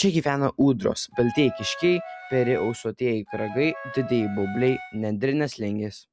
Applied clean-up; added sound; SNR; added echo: none; Wind instrument, woodwind instrument; 12 dB; none.